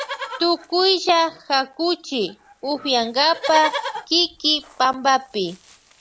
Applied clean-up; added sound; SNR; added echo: none; Livestock, farm animals, working animals; 13 dB; none.